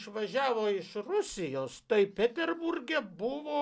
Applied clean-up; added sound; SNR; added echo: none; none; none; none.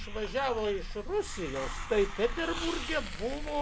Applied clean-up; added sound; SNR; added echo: none; Hiss; 5 dB; none.